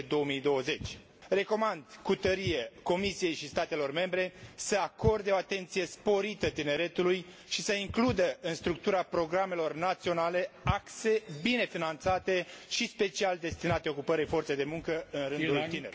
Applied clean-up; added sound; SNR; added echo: none; Walk, footsteps; 14 dB; none.